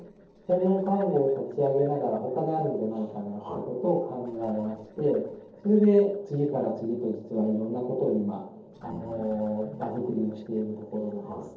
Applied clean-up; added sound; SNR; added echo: neural separator model SepFormer DNS4.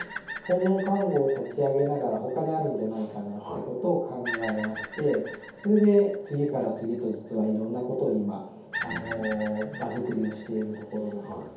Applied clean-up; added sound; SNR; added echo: none; Bird vocalization, bird call, bird song; 14 dB; reverberation time 0.7 s.